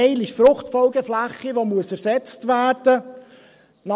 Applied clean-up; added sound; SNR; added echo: none; none; none; none.